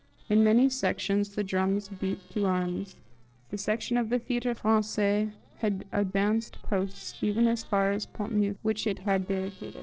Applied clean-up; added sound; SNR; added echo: neural separator model SepFormer DNS4.